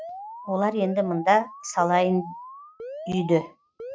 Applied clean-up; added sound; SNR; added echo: neural mask model RNNoise.